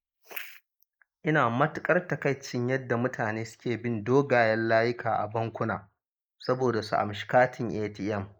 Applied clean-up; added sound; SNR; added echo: neural mask model Resemble Enhance denoiser.